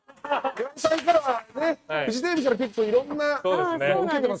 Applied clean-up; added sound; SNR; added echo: neural mask model RNNoise.